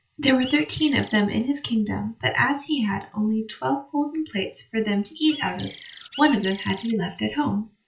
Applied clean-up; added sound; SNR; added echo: none; Bird; 10 dB; reverberation time 0.2 s.